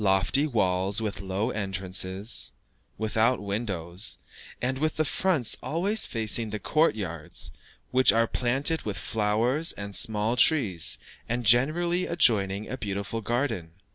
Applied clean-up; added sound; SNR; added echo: none; none; none; none.